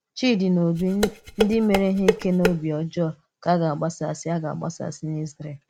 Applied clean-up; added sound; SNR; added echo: none; Dishes, pots, and pans; 3 dB; none.